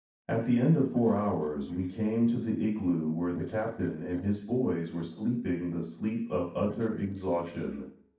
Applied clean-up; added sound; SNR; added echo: neural separator model SepFormer DNS4.